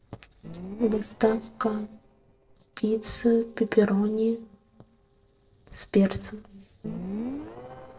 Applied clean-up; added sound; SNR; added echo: neural separator model SepFormer DNS4.